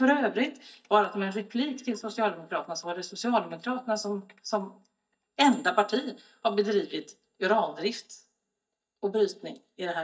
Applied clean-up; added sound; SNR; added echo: neural mask model DeepFilterNet 3.